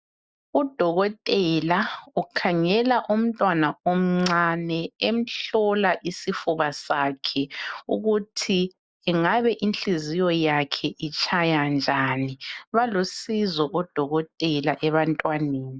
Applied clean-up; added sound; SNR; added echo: none; none; none; none.